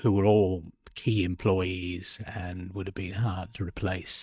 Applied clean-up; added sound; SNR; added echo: neural mask model DeepFilterNet 3.